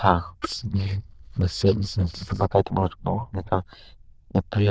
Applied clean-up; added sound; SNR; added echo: neural diffusion model UNIVERSE++.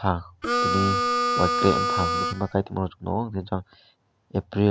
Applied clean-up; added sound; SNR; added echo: none; Harmonica; -3 dB; none.